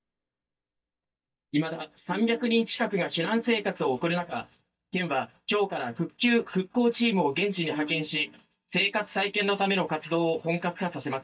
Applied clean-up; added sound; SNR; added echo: neural mask model DeepFilterNet 3.